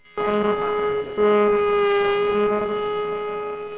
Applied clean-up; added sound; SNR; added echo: neural separator model SepFormer WHAMR!.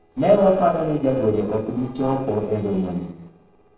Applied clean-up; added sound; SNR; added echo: neural separator model SepFormer DNS4.